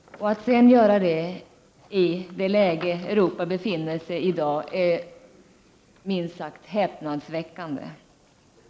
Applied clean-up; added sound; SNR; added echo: none; none; none; none.